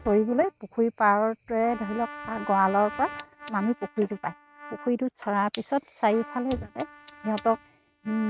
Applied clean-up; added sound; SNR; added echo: neural mask model RNNoise.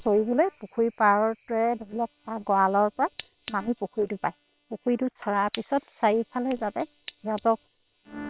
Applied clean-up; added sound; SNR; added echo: neural separator model SepFormer WHAM!.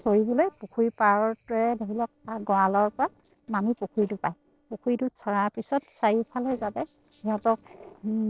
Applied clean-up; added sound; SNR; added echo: neural separator model SepFormer DNS4.